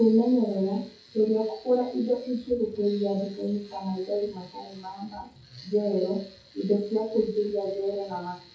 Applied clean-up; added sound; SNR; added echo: classical method WPE with log-MMSE.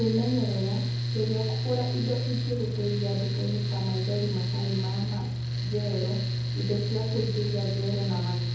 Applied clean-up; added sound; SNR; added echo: none; Mechanical fan; -4 dB; reverberation time 1.0 s.